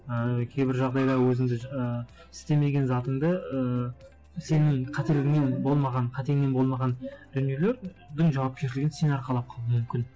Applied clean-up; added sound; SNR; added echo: none; none; none; none.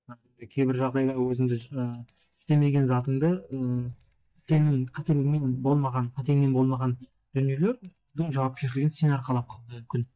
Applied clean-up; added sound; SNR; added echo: neural mask model DeepFilterNet 3.